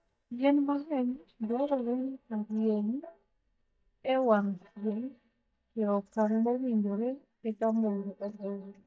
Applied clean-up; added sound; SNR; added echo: neural mask model DeepFilterNet 3.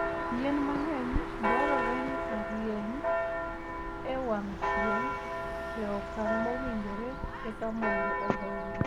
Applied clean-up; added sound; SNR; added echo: none; Church bell; -2 dB; none.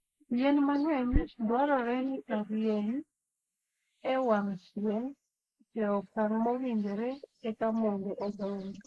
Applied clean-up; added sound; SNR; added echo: neural mask model Resemble Enhance denoiser.